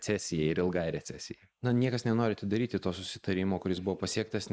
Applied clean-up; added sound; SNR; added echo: neural mask model Resemble Enhance denoiser.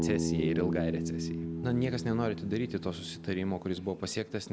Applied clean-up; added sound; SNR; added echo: none; Bass guitar; 2 dB; none.